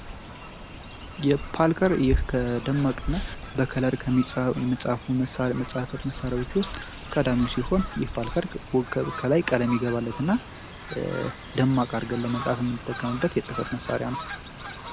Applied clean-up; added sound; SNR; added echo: none; Fowl; 9 dB; none.